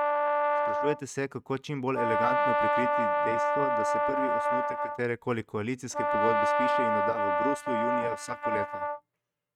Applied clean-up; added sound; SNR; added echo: neural mask model RNNoise.